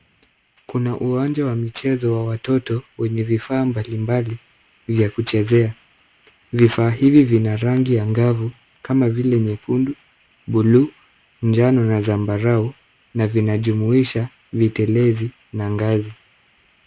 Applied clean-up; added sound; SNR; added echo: none; none; none; none.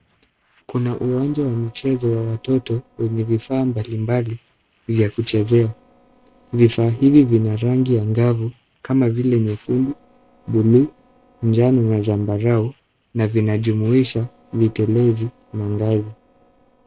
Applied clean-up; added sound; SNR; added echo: neural separator model SepFormer DNS4.